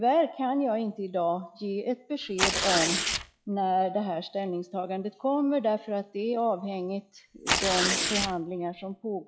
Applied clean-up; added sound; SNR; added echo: classical method log-MMSE.